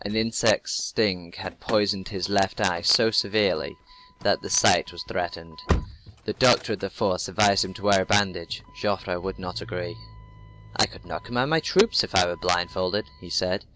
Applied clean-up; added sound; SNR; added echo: none; Slam / Engine starting; 14 dB; none.